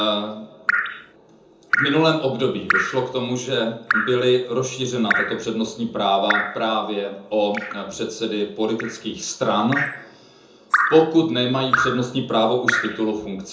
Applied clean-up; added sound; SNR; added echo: none; Drip; 5 dB; reverberation time 0.5 s.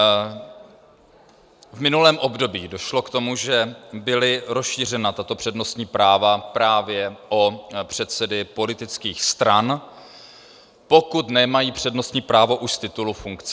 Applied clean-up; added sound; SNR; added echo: none; none; none; none.